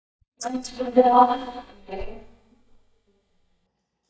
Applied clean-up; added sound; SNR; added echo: neural mask model DeepFilterNet 3.